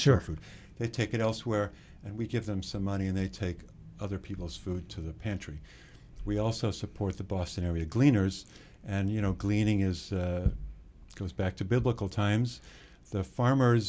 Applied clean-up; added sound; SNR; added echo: none; none; none; none.